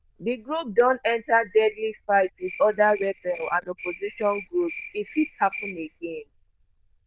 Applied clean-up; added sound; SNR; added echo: neural diffusion model UNIVERSE++.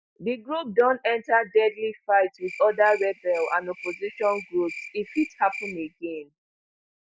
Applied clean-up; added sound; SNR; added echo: none; Cricket; 15 dB; none.